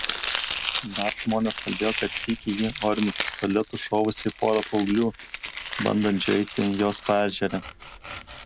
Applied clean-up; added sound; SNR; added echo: none; Domestic sounds, home sounds; 8 dB; none.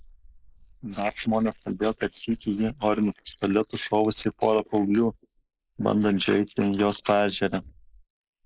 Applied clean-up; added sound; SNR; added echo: neural mask model Resemble Enhance denoiser.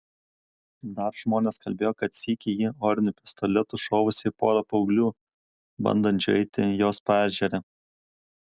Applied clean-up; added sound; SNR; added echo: none; none; none; none.